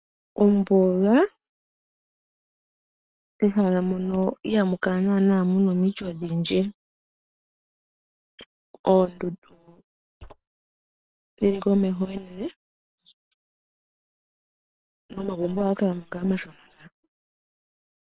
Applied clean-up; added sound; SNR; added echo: neural separator model SepFormer WHAM!.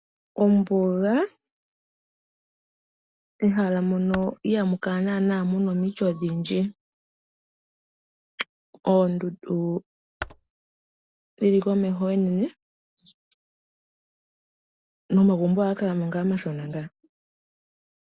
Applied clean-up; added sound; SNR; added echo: none; Computer keyboard; 17 dB; none.